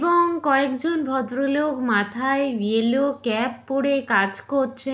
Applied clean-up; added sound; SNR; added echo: none; none; none; none.